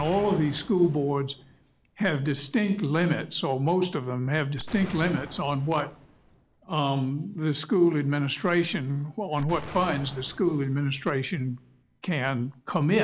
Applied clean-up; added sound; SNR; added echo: none; Explosion; 19 dB; none.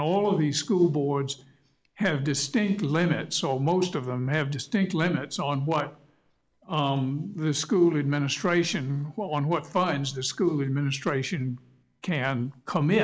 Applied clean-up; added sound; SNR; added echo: none; none; none; none.